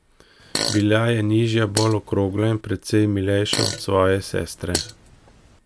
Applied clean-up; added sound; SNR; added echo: none; Fart; 9 dB; none.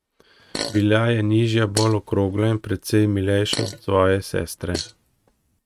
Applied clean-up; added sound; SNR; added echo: neural mask model RNNoise.